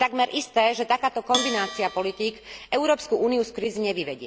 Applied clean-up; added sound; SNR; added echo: none; Bell; 11 dB; none.